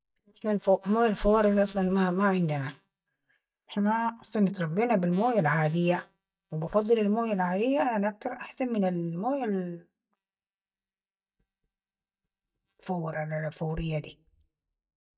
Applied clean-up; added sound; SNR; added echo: neural mask model DeepFilterNet 3.